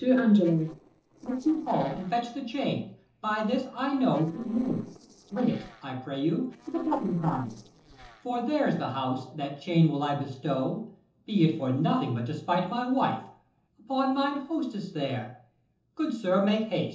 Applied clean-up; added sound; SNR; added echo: neural separator model SepFormer DNS4.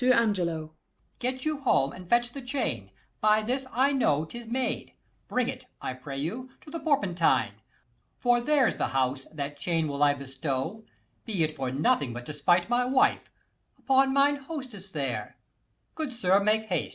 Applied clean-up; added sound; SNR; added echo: none; none; none; none.